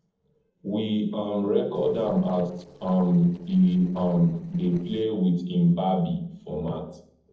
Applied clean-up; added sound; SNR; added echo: neural separator model SepFormer DNS4.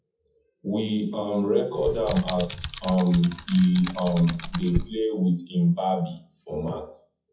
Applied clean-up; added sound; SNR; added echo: classical method WPE with log-MMSE.